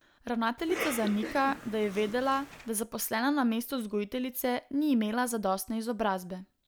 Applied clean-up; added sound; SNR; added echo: none; Cough; 9 dB; none.